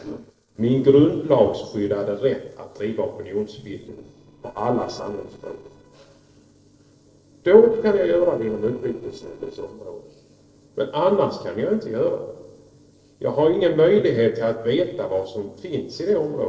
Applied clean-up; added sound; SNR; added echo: neural separator model SepFormer DNS4.